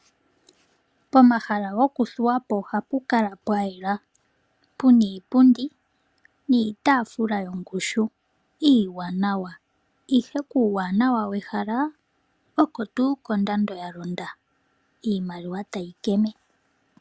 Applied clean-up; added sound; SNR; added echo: none; none; none; none.